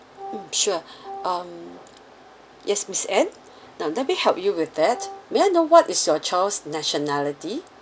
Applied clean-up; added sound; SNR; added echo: none; Wind instrument, woodwind instrument; 15 dB; none.